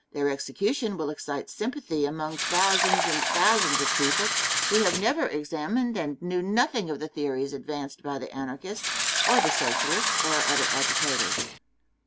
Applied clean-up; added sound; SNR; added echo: none; Fill (with liquid); -2 dB; none.